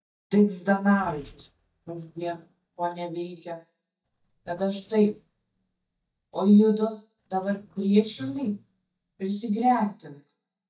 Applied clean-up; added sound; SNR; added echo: neural mask model DeepFilterNet 3.